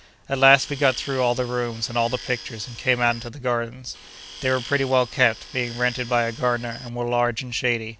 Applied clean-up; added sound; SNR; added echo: none; Tools; 16 dB; none.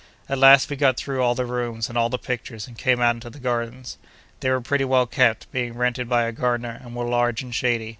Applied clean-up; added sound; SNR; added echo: none; none; none; none.